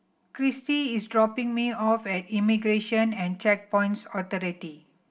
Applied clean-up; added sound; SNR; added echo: none; none; none; reverberation time 0.5 s.